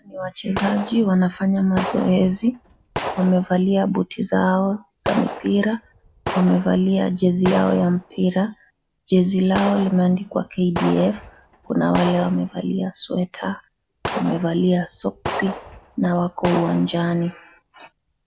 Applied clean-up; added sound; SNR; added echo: none; Gunshot, gunfire; 12 dB; none.